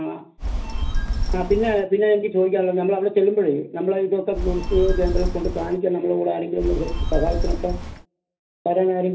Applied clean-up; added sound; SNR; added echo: none; Telephone; 1 dB; reverberation time 0.3 s.